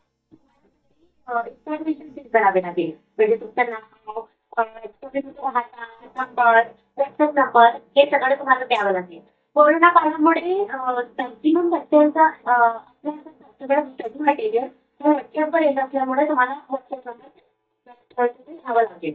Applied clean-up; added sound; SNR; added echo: neural mask model DeepFilterNet 3.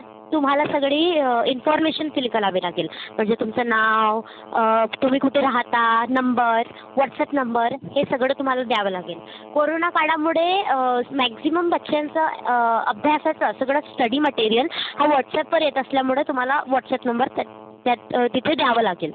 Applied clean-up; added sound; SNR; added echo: none; none; none; none.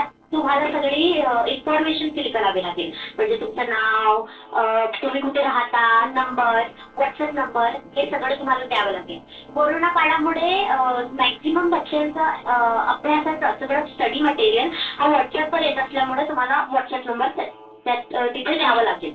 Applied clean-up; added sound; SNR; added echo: neural separator model SepFormer DNS4.